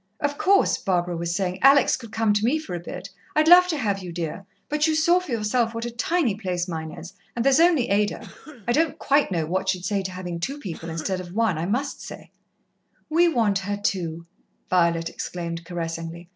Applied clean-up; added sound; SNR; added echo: none; Cough; 20 dB; none.